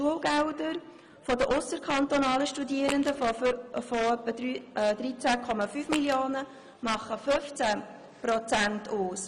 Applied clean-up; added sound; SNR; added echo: none; Fart; 8 dB; none.